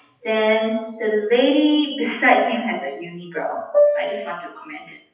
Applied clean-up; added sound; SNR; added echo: classical method WPE with log-MMSE.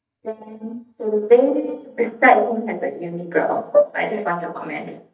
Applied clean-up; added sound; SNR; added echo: neural mask model DeepFilterNet 3.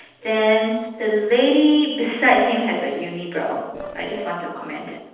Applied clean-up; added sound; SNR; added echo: neural separator model SepFormer DNS4.